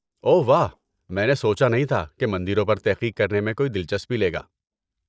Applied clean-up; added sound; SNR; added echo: neural mask model DeepFilterNet 3.